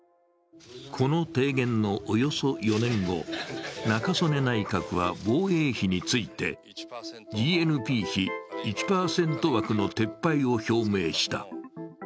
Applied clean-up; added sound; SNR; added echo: none; none; none; none.